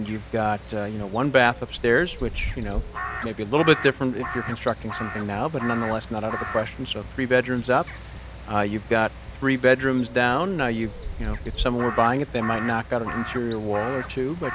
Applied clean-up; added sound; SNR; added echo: none; Crow; 9 dB; none.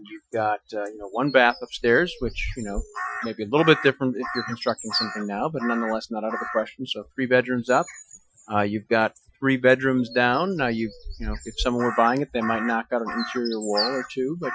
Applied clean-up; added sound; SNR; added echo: classical method Wiener filter.